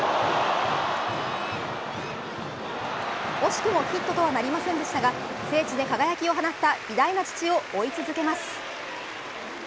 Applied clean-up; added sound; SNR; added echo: none; none; none; none.